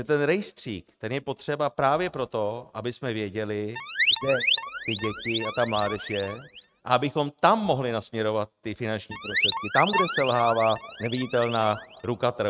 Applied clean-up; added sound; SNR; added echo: neural mask model RNNoise.